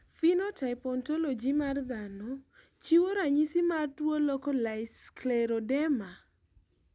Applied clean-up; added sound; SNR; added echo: none; none; none; none.